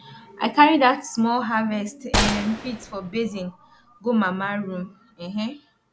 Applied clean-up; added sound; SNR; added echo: none; Gunshot, gunfire; 4 dB; none.